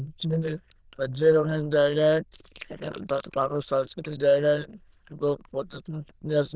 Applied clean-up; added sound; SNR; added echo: neural diffusion model UNIVERSE++.